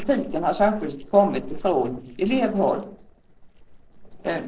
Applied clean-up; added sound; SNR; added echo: neural separator model SepFormer DNS4.